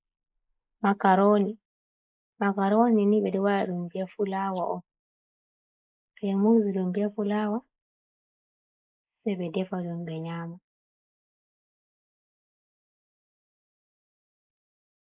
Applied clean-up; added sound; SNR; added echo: neural mask model Resemble Enhance denoiser.